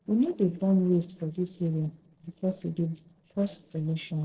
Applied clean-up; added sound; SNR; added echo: neural separator model SepFormer DNS4.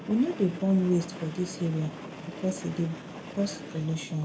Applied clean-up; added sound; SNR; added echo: none; Train; 12 dB; reverberation time 1.4 s.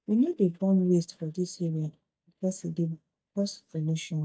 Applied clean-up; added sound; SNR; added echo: neural mask model DeepFilterNet 3.